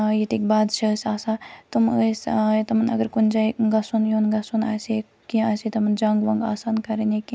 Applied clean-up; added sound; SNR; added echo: none; none; none; none.